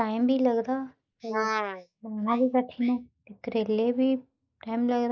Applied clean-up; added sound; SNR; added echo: neural mask model Resemble Enhance denoiser.